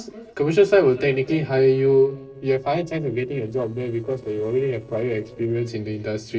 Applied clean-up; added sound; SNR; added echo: neural separator model SepFormer DNS4.